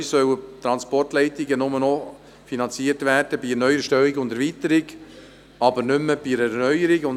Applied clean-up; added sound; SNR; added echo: none; none; none; none.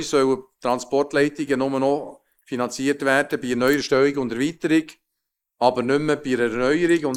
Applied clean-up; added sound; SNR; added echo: neural mask model Resemble Enhance denoiser.